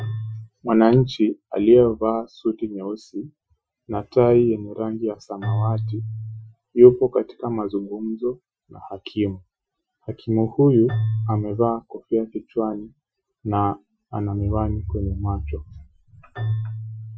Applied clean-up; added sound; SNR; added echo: classical method Wiener filter.